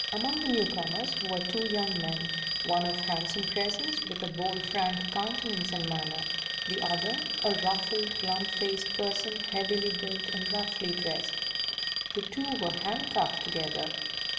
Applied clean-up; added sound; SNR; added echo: none; Alarm; 0 dB; reverberation time 1.9 s.